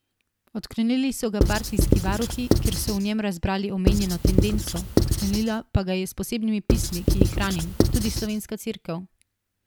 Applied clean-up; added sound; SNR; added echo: none; Writing; -4 dB; none.